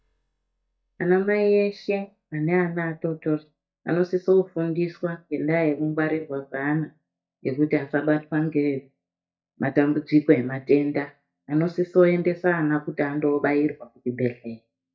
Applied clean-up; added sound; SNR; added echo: neural mask model DeepFilterNet 3.